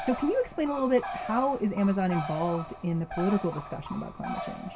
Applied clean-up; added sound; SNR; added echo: none; Bird; 10 dB; reverberation time 0.2 s.